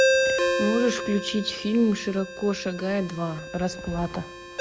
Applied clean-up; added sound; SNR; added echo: none; Ringtone; 1 dB; none.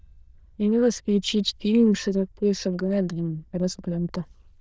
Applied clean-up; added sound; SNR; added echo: neural diffusion model UNIVERSE++.